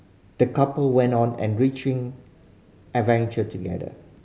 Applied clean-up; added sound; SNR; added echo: none; none; none; none.